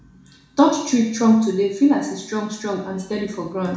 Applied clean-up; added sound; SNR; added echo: none; none; none; reverberation time 0.6 s.